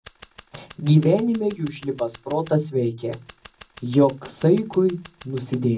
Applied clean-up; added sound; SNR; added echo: none; Scissors; 13 dB; reverberation time 0.4 s.